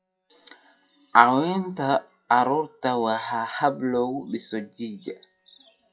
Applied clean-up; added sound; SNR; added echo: classical method WPE with log-MMSE.